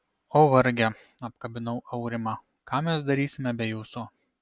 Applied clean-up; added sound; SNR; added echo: none; none; none; none.